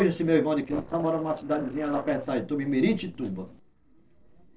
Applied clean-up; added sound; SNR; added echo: neural separator model SepFormer DNS4.